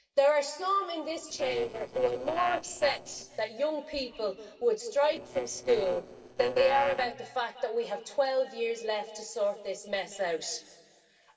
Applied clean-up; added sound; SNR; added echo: neural separator model SepFormer DNS4.